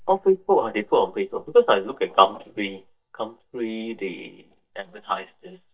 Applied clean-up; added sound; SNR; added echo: neural mask model DeepFilterNet 3.